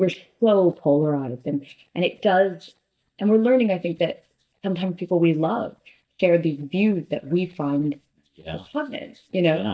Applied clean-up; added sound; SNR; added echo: neural mask model DeepFilterNet 3.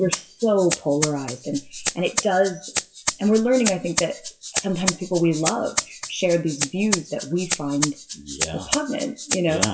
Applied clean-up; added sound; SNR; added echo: classical method WPE with log-MMSE.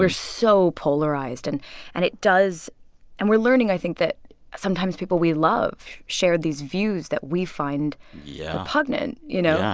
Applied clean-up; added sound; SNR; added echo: none; none; none; none.